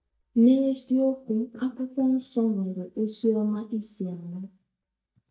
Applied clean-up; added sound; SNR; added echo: neural mask model DeepFilterNet 3.